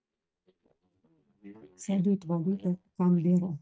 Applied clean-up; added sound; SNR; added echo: neural mask model DeepFilterNet 3.